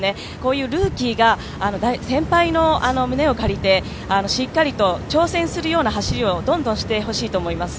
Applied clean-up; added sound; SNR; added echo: none; Explosion; 13 dB; none.